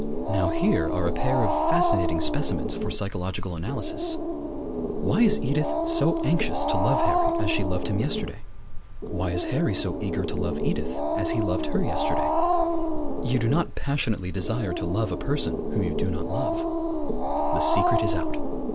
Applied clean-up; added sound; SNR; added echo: none; Growling; -3 dB; none.